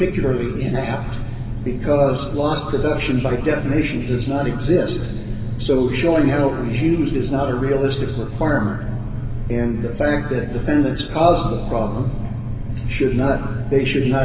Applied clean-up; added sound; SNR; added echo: none; none; none; reverberation time 2.0 s.